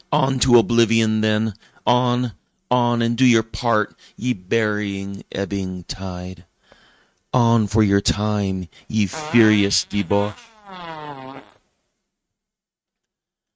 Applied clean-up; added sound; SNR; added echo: neural mask model RNNoise.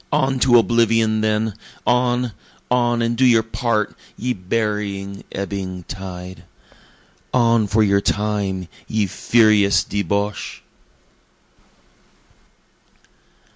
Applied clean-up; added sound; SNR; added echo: none; none; none; none.